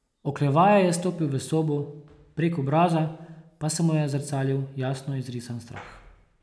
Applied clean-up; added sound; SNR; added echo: none; none; none; none.